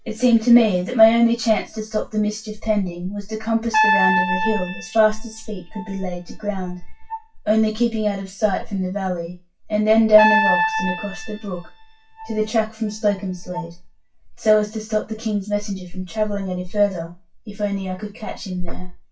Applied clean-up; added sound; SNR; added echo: classical method WPE with log-MMSE.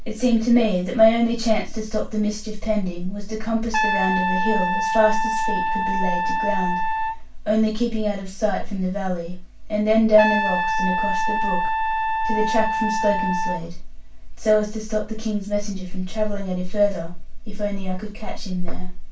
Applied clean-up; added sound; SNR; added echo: none; Trumpet; 2 dB; reverberation time 0.2 s.